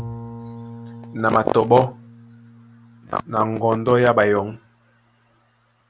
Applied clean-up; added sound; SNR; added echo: none; Bowed string instrument; 18 dB; none.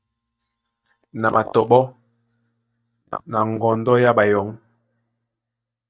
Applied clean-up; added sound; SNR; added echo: neural mask model DeepFilterNet 3.